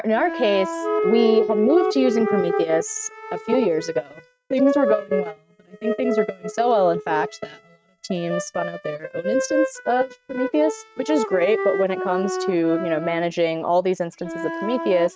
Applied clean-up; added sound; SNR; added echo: neural mask model RNNoise.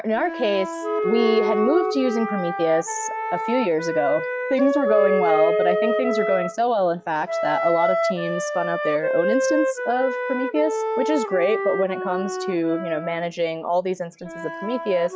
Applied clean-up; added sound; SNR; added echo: classical method log-MMSE.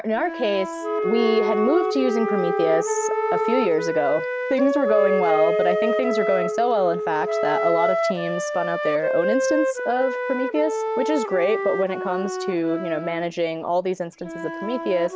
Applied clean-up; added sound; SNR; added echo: none; Wind instrument, woodwind instrument + Wind instrument, woodwind instrument; 1 dB; none.